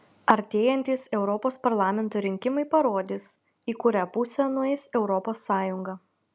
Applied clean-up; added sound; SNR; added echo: none; none; none; none.